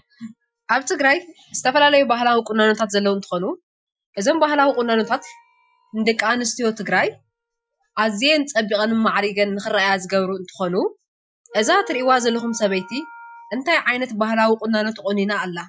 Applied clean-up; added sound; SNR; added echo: classical method Wiener filter.